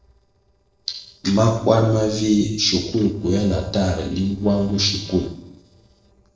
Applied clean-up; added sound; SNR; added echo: neural separator model SepFormer DNS4.